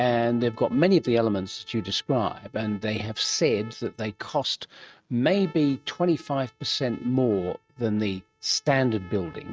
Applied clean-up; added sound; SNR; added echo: neural mask model RNNoise.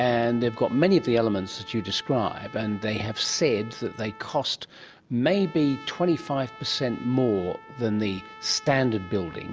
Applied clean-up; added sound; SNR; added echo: none; Trumpet; 20 dB; none.